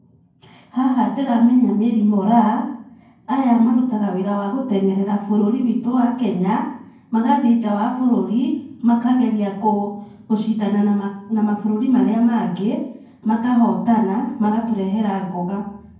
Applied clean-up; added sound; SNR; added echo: none; none; none; reverberation time 0.9 s.